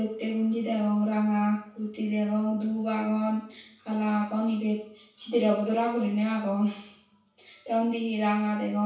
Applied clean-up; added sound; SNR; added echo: none; none; none; reverberation time 0.7 s.